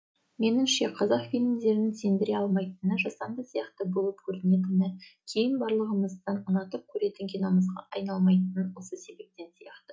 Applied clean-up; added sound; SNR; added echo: none; none; none; none.